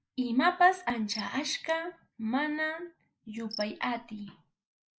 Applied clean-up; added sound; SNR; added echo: neural mask model Resemble Enhance denoiser.